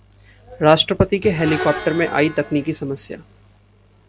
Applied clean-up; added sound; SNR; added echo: none; Screech; 12 dB; none.